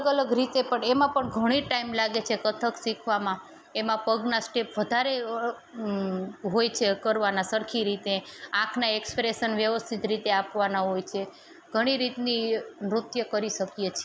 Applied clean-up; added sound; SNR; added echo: none; none; none; none.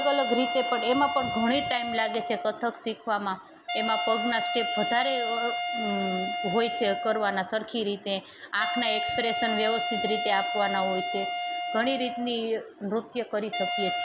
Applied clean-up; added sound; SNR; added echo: none; Wind instrument, woodwind instrument; 3 dB; none.